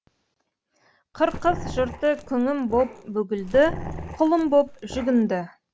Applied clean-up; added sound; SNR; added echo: none; Growling; 12 dB; none.